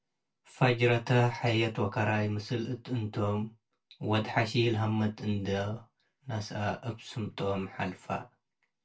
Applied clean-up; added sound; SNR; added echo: none; none; none; reverberation time 0.2 s.